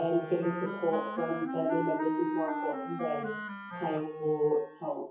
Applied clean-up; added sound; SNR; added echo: classical method WPE with log-MMSE.